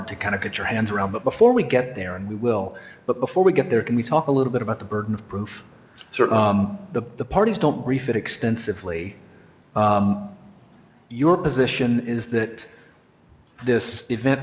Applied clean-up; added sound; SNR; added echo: none; none; none; none.